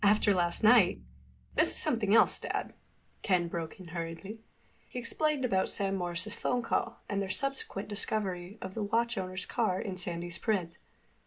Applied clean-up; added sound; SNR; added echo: none; none; none; none.